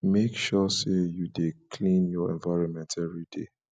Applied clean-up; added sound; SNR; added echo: none; none; none; none.